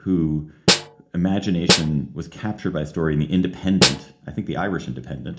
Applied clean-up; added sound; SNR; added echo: none; Snare drum; -1 dB; reverberation time 0.4 s.